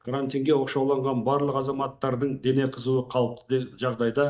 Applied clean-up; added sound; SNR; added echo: neural mask model DeepFilterNet 3.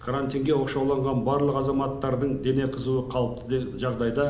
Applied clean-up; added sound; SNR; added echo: none; Wind; 19 dB; none.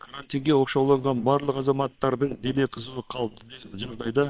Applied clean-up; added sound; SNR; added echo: neural separator model SepFormer WHAM!.